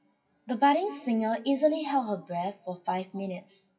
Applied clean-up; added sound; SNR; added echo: classical method WPE with log-MMSE.